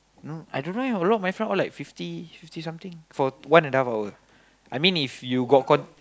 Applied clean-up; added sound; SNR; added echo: none; none; none; none.